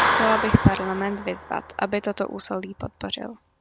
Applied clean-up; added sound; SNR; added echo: none; Clapping; 3 dB; none.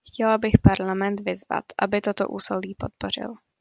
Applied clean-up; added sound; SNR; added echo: none; none; none; none.